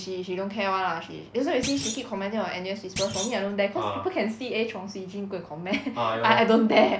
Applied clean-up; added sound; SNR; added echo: none; Thump, thud; 10 dB; none.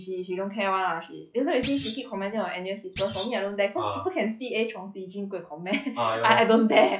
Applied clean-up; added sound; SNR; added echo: classical method log-MMSE.